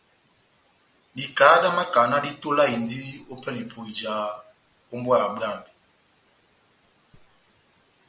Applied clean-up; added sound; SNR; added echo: none; none; none; none.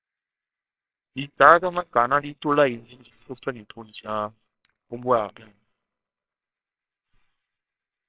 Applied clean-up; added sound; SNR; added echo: neural separator model SepFormer WHAMR!.